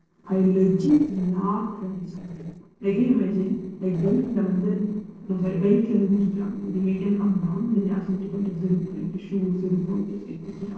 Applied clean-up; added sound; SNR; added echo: neural separator model SepFormer DNS4.